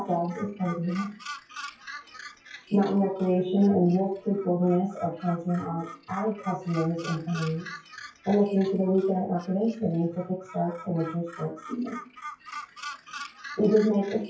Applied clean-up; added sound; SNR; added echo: classical method WPE with log-MMSE.